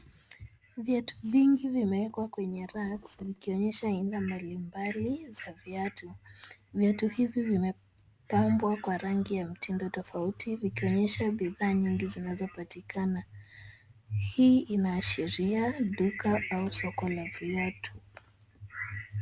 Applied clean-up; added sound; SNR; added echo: none; none; none; none.